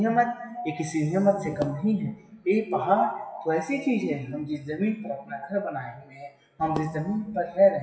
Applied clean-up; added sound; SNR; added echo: classical method WPE with log-MMSE.